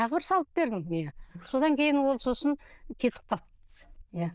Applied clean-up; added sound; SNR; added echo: neural diffusion model UNIVERSE++.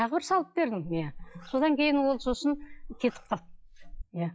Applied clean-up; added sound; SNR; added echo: classical method log-MMSE.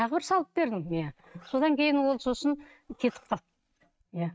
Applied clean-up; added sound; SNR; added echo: neural mask model RNNoise.